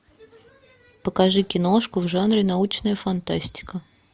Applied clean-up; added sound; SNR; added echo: none; none; none; none.